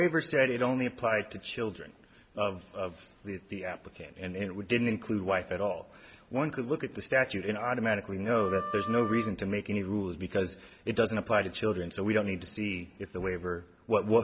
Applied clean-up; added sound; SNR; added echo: none; Wind instrument, woodwind instrument; 8 dB; none.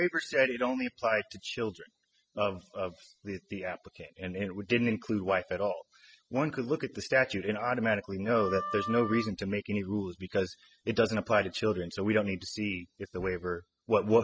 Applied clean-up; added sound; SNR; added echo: classical method spectral subtraction.